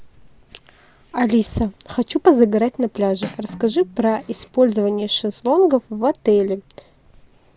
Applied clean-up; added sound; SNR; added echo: none; Cutlery, silverware; 20 dB; none.